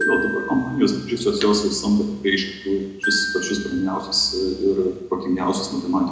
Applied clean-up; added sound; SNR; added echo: none; Glockenspiel; 10 dB; reverberation time 0.9 s.